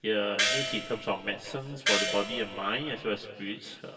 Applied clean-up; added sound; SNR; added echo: none; Gong; 0 dB; reverberation time 1.9 s.